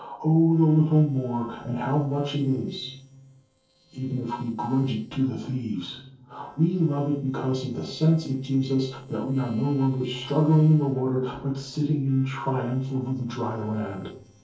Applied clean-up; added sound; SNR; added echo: neural separator model SepFormer DNS4.